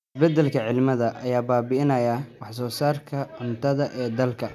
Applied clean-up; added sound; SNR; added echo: none; none; none; none.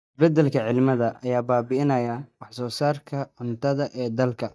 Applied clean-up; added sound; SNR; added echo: neural mask model DeepFilterNet 3.